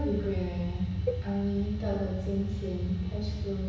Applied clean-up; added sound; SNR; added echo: none; Cowbell; 10 dB; reverberation time 1.1 s.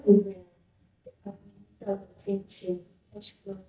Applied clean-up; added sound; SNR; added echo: neural mask model DeepFilterNet 3.